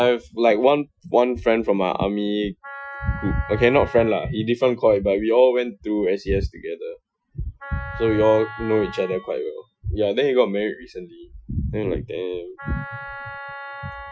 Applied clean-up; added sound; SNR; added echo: classical method Wiener filter.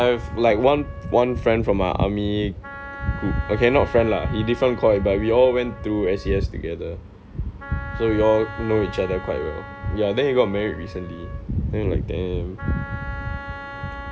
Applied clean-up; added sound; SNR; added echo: none; Wind instrument, woodwind instrument; 16 dB; none.